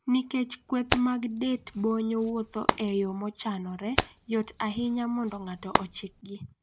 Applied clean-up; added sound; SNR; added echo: none; Hands; 5 dB; none.